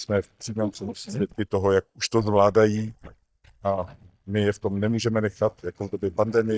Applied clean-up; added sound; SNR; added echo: neural mask model DeepFilterNet 3.